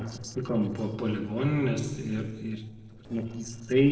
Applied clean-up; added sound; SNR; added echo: neural separator model SepFormer DNS4.